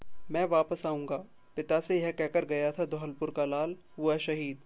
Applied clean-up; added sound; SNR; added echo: none; none; none; none.